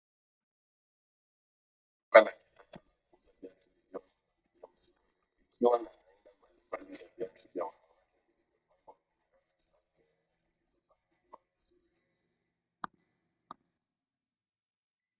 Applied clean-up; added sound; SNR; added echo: neural mask model DeepFilterNet 3.